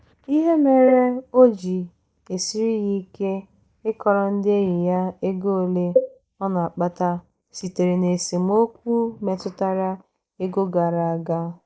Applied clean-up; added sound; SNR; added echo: neural mask model Resemble Enhance denoiser.